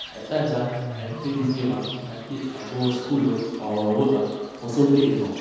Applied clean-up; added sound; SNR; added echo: none; Bird / Fowl; 13 dB; reverberation time 1.2 s.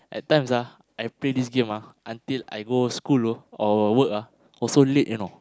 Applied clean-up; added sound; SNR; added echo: none; none; none; none.